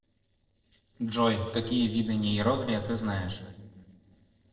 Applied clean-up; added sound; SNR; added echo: neural separator model SepFormer DNS4.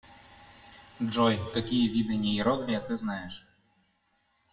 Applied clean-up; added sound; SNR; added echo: classical method WPE with log-MMSE.